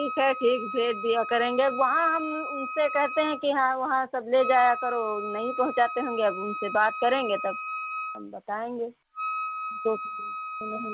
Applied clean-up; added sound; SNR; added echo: none; Wind instrument, woodwind instrument; 8 dB; none.